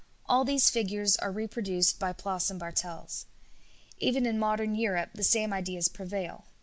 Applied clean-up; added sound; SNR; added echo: none; none; none; none.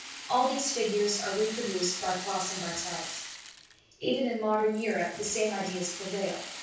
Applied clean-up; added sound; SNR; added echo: none; Rattle (instrument); 10 dB; reverberation time 0.6 s.